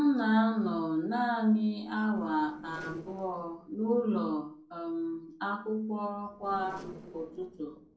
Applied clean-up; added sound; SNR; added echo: neural separator model SepFormer DNS4.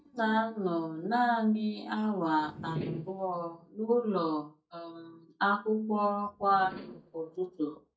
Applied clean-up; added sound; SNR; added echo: neural mask model DeepFilterNet 3.